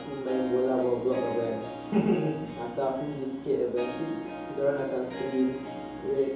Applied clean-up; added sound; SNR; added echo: none; Harp; 10 dB; reverberation time 2.8 s.